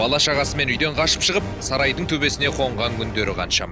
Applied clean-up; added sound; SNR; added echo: none; none; none; none.